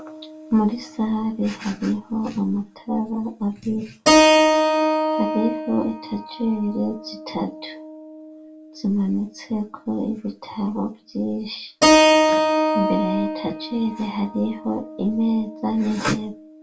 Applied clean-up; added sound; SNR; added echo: none; Keyboard (musical); -2 dB; reverberation time 0.2 s.